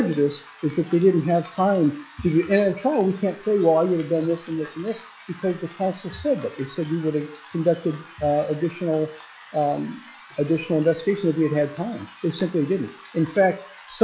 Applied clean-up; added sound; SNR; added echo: classical method log-MMSE.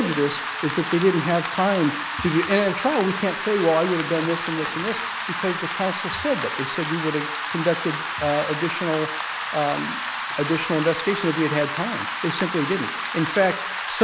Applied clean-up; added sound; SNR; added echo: none; Rain; 4 dB; none.